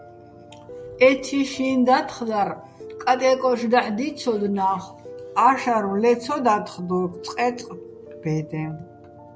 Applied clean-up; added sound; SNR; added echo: none; Piano; 18 dB; none.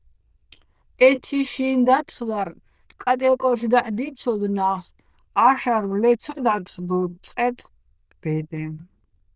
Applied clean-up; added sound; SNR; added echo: neural diffusion model UNIVERSE++.